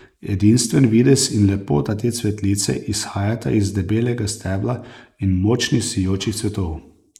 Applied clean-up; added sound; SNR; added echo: neural mask model Resemble Enhance denoiser.